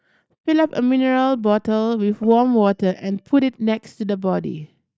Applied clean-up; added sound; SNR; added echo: neural mask model DeepFilterNet 3.